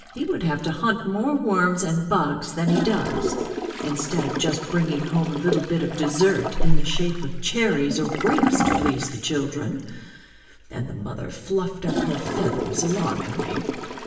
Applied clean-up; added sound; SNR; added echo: none; Toilet flush / Gurgling; 6 dB; reverberation time 1.1 s.